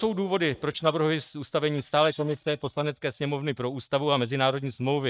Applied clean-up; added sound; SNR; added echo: neural mask model DeepFilterNet 3.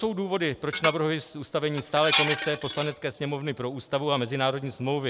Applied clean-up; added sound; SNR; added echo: none; Dishes, pots, and pans; 2 dB; none.